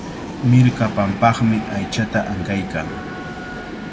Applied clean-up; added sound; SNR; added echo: none; Train; 10 dB; reverberation time 0.7 s.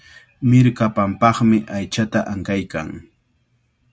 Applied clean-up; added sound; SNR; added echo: none; none; none; none.